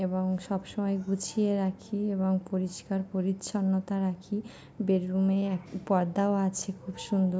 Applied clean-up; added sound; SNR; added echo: none; none; none; none.